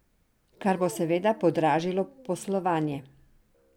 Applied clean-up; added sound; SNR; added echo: none; Dog; 20 dB; none.